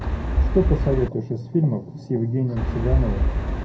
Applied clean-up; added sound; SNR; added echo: none; Wind; -2 dB; reverberation time 0.2 s.